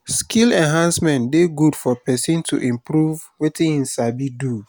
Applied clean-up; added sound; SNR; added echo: none; none; none; none.